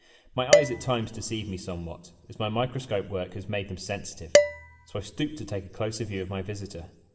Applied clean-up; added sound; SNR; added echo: none; Dishes, pots, and pans; -3 dB; reverberation time 1.0 s.